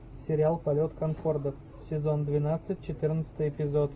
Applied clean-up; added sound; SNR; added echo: none; none; none; none.